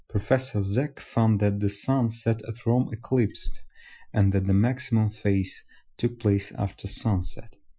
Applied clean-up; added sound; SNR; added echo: classical method Wiener filter.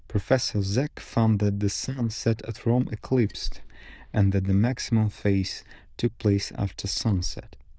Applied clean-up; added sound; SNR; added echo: neural diffusion model UNIVERSE++.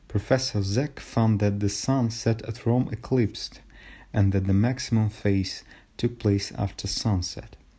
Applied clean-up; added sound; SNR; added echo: none; none; none; none.